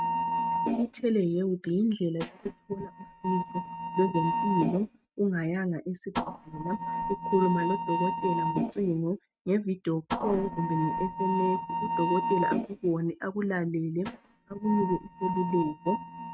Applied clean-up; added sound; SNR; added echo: neural mask model RNNoise.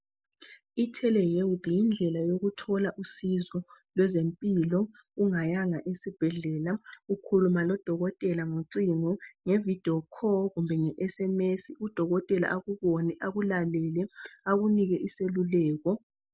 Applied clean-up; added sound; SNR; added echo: none; none; none; none.